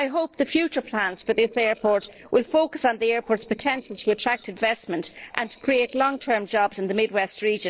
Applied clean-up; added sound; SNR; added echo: neural separator model SepFormer DNS4.